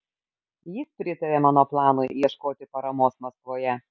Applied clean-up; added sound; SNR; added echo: none; none; none; none.